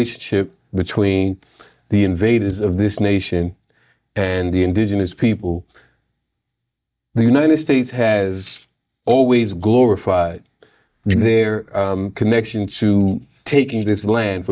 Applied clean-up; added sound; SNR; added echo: neural mask model DeepFilterNet 3.